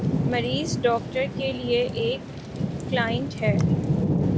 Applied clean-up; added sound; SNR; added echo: none; Thunder / Rain; -2 dB; none.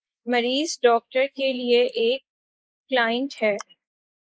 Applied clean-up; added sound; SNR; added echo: neural mask model Resemble Enhance denoiser.